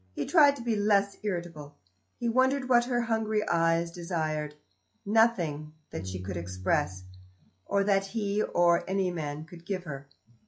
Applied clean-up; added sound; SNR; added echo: classical method log-MMSE.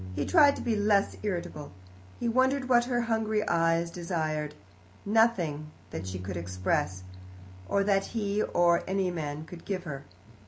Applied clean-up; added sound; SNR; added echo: none; Bass guitar; 15 dB; none.